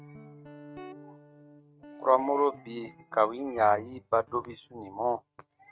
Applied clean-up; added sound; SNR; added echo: neural mask model RNNoise.